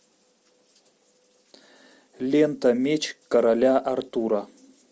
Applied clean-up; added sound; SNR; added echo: none; none; none; none.